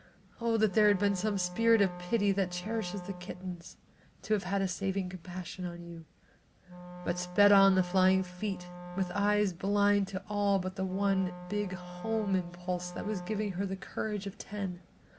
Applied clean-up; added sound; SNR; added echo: none; Wind instrument, woodwind instrument; 13 dB; none.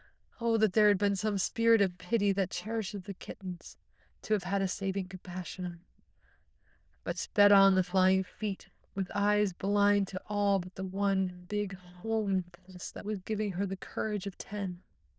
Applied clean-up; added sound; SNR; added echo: neural diffusion model UNIVERSE++.